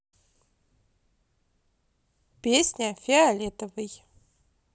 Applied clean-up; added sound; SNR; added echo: none; none; none; none.